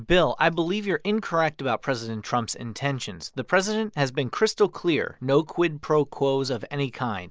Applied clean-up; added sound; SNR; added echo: none; none; none; none.